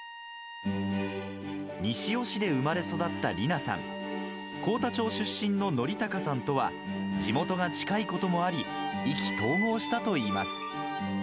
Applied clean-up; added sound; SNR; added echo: none; Bowed string instrument; 15 dB; none.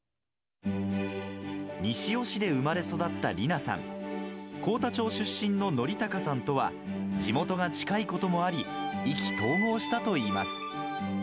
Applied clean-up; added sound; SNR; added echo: none; none; none; none.